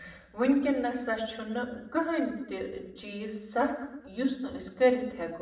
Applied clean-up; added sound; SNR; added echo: none; none; none; reverberation time 0.8 s.